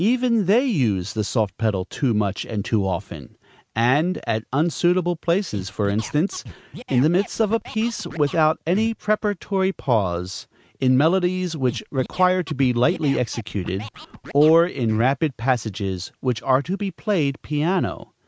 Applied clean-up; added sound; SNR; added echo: neural mask model RNNoise.